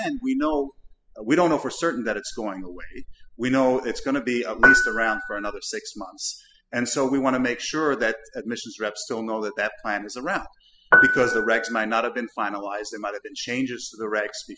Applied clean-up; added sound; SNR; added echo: classical method spectral subtraction.